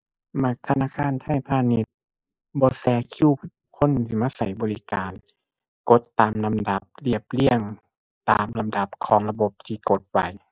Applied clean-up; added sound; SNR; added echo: neural mask model Resemble Enhance denoiser.